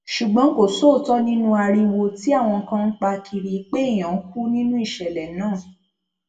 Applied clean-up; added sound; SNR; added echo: none; none; none; reverberation time 0.2 s.